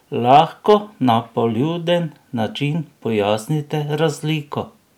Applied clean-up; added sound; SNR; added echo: none; none; none; none.